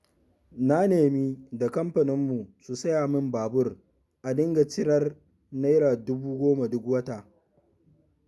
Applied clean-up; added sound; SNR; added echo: none; none; none; none.